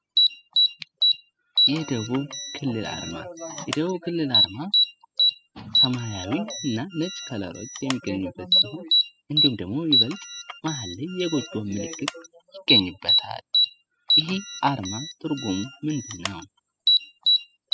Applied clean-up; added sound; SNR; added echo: classical method spectral subtraction.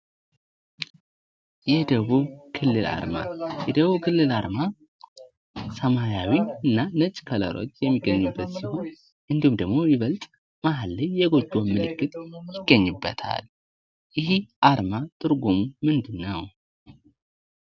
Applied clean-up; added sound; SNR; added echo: none; none; none; none.